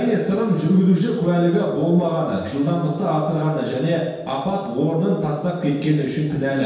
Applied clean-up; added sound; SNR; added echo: none; none; none; reverberation time 1.2 s.